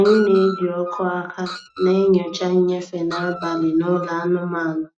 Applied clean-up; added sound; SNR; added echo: neural mask model RNNoise.